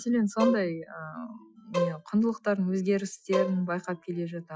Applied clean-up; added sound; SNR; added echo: classical method Wiener filter.